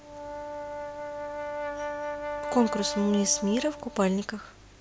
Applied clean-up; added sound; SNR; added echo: none; Brass instrument; 6 dB; none.